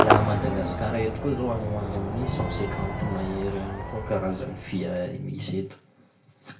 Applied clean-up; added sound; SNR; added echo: none; Crowd / Cheering / Fireworks; 1 dB; reverberation time 0.3 s.